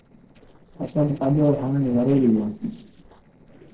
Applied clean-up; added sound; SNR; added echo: neural separator model SepFormer DNS4.